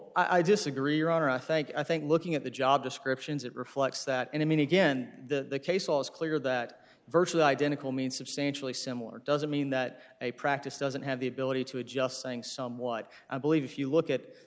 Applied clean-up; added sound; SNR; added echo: none; none; none; none.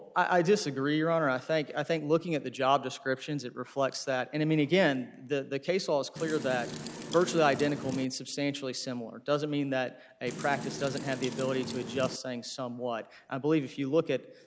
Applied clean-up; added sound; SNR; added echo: none; Wind; 9 dB; none.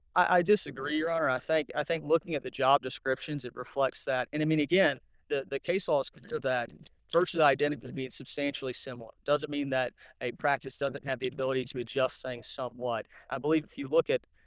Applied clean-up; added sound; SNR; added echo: neural diffusion model UNIVERSE++.